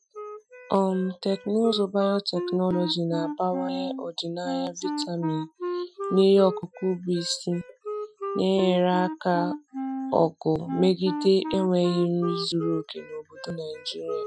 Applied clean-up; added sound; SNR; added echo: classical method Wiener filter.